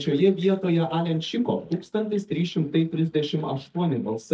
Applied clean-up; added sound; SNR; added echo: neural mask model DeepFilterNet 3.